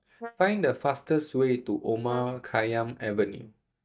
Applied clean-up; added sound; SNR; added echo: neural mask model DeepFilterNet 3.